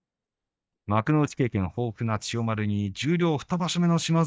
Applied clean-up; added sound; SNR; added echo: neural mask model DeepFilterNet 3.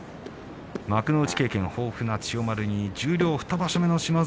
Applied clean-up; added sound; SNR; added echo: none; Brass instrument; 19 dB; none.